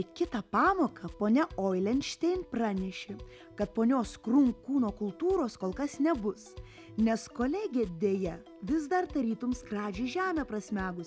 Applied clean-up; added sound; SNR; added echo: none; none; none; none.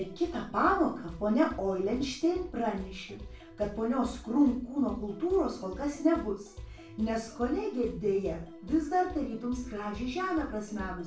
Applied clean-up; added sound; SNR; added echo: none; none; none; reverberation time 0.3 s.